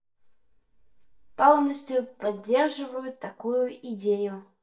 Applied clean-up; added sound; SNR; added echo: neural mask model DeepFilterNet 3.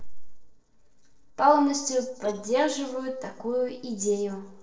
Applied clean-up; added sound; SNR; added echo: neural separator model SepFormer DNS4.